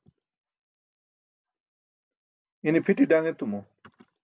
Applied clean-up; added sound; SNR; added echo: none; none; none; none.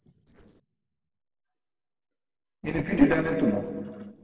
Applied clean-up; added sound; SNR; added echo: neural separator model SepFormer DNS4.